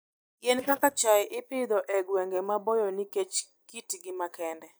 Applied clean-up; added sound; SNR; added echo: neural mask model DeepFilterNet 3.